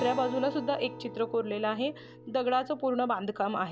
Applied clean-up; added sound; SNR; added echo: none; Acoustic guitar; 13 dB; none.